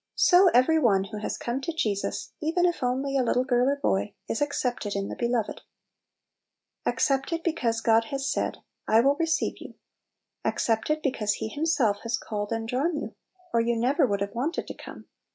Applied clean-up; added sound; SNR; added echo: none; none; none; none.